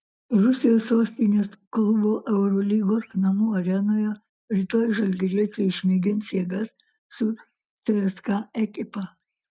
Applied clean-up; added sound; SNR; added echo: neural mask model DeepFilterNet 3.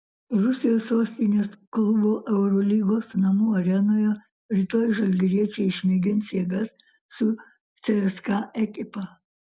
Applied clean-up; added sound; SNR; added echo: none; none; none; none.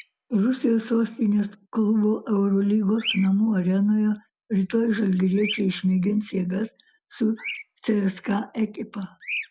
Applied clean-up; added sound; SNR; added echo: none; Bird vocalization, bird call, bird song; 16 dB; none.